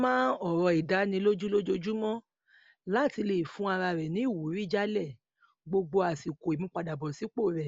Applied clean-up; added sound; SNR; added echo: none; none; none; none.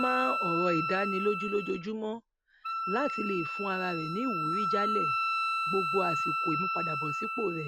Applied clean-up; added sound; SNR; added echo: none; Wind instrument, woodwind instrument; -1 dB; none.